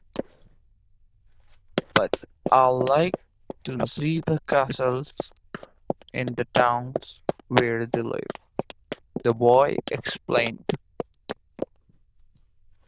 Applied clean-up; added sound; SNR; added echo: neural diffusion model UNIVERSE++.